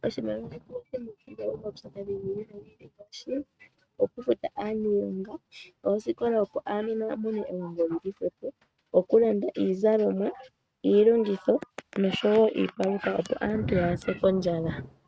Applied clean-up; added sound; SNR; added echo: neural mask model RNNoise.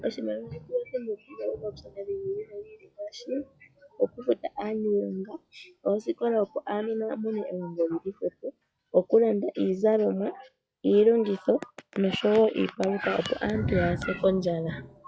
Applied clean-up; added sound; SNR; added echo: classical method log-MMSE.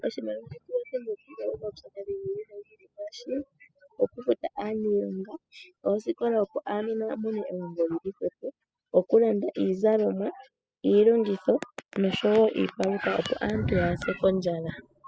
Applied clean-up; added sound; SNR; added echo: classical method spectral subtraction.